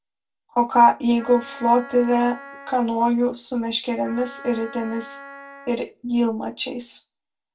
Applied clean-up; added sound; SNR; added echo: none; Wind instrument, woodwind instrument; 18 dB; reverberation time 0.2 s.